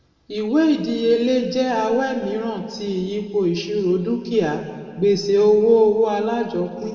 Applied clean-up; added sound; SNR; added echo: none; none; none; reverberation time 1.9 s.